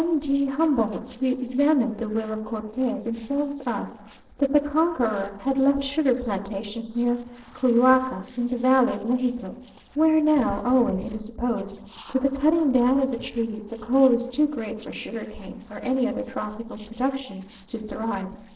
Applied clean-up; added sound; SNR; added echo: neural separator model SepFormer DNS4.